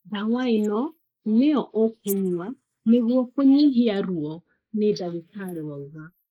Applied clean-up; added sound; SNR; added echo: neural mask model Resemble Enhance denoiser.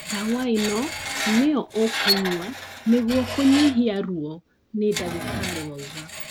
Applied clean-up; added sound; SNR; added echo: none; Screech; 7 dB; none.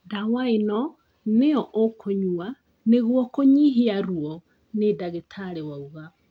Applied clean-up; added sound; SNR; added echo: none; none; none; none.